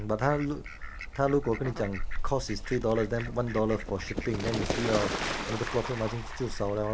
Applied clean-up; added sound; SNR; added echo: none; Fowl; 4 dB; none.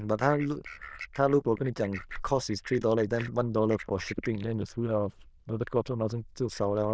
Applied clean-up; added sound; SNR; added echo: neural diffusion model UNIVERSE++.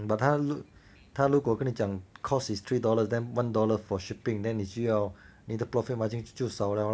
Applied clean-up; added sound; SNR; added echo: none; none; none; none.